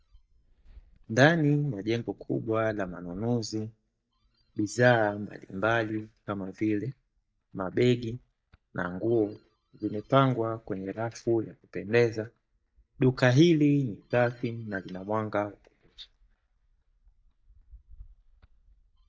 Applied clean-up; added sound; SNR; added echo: neural mask model DeepFilterNet 3.